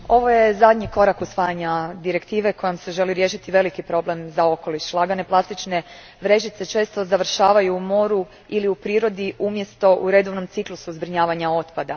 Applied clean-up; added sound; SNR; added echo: none; none; none; none.